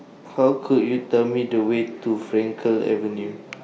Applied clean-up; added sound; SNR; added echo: none; none; none; none.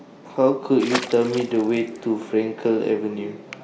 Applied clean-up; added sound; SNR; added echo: none; Water / Splash, splatter; 10 dB; none.